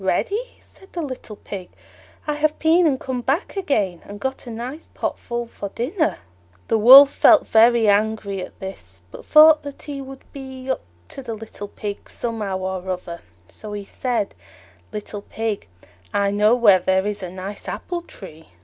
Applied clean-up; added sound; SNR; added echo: none; none; none; none.